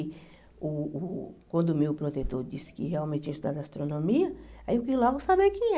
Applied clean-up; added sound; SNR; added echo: none; none; none; none.